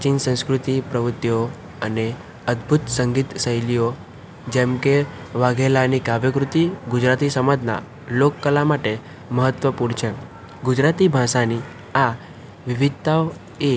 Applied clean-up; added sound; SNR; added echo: none; none; none; none.